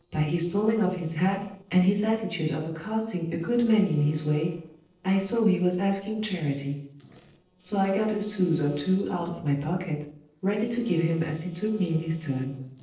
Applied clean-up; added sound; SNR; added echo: neural separator model SepFormer DNS4.